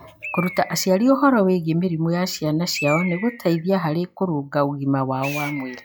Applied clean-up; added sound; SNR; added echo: classical method log-MMSE.